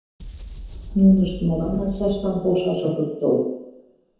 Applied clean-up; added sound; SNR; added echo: none; Boom; 13 dB; reverberation time 1.0 s.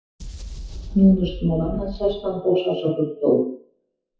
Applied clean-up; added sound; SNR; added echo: classical method WPE with log-MMSE.